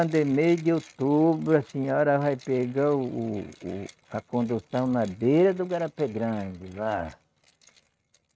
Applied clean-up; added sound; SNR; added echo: neural mask model RNNoise.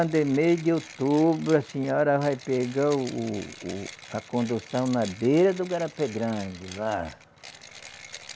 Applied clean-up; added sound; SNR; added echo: none; Mechanisms; 19 dB; none.